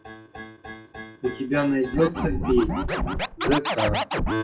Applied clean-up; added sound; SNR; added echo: classical method WPE with log-MMSE.